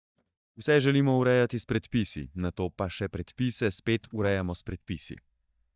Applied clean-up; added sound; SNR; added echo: neural mask model DeepFilterNet 3.